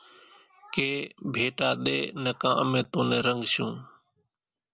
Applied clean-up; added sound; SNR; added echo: none; none; none; none.